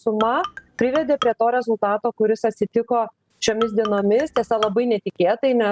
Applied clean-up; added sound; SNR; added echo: none; Marimba, xylophone; 11 dB; none.